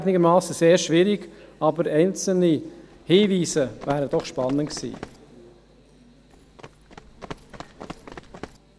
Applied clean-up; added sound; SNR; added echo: none; Run; 18 dB; none.